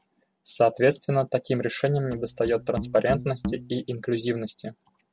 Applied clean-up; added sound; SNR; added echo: none; Musical instrument; 11 dB; none.